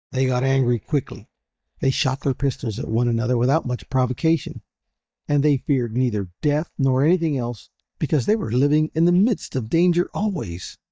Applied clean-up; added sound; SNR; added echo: neural mask model DeepFilterNet 3.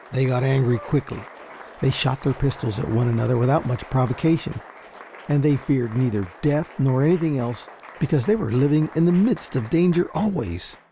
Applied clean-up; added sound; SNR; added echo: none; Applause; 20 dB; none.